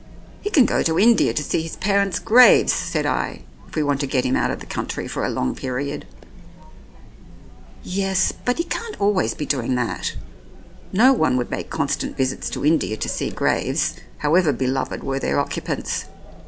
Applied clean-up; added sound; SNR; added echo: none; Chatter; 15 dB; none.